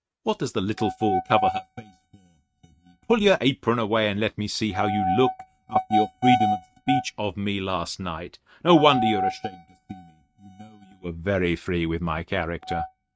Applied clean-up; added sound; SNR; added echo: neural mask model RNNoise.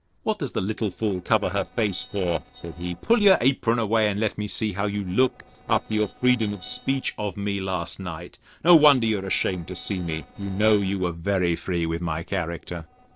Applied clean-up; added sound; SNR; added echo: neural separator model SepFormer DNS4.